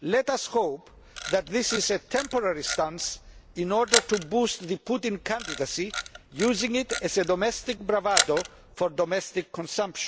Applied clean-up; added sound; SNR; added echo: none; Camera; 6 dB; none.